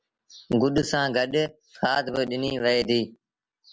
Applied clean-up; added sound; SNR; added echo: none; none; none; none.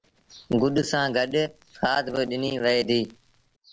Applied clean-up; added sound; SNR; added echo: neural separator model SepFormer DNS4.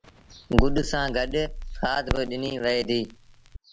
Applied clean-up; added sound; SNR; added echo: none; Crackle; 2 dB; none.